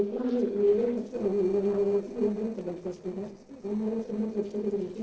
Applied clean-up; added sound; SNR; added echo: neural separator model SepFormer DNS4.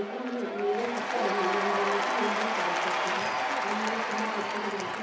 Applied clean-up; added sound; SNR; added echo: none; Applause / Crowd / Cheering; -4 dB; reverberation time 2.8 s.